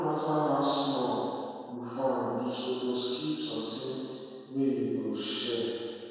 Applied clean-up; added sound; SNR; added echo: none; none; none; reverberation time 2.2 s.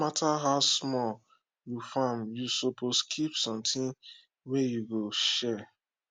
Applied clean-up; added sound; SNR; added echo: none; none; none; none.